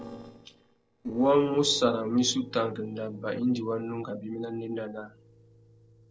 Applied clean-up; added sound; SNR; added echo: neural separator model SepFormer DNS4.